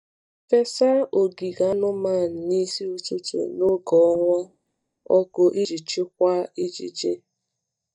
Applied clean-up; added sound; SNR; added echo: neural mask model DeepFilterNet 3.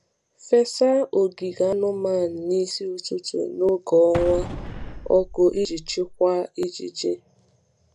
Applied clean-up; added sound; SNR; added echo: none; Explosion; 10 dB; none.